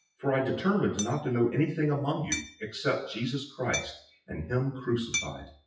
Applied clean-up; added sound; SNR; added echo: classical method WPE with log-MMSE.